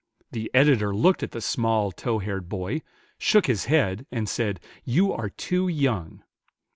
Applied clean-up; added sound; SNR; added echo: none; none; none; none.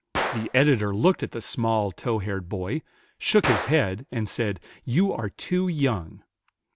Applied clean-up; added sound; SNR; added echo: none; Gunshot, gunfire; 11 dB; none.